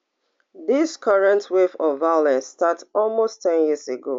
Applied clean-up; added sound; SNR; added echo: none; none; none; none.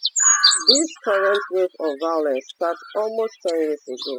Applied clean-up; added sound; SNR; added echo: classical method spectral subtraction.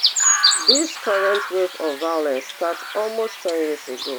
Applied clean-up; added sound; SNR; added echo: none; Chirp, tweet; -1 dB; none.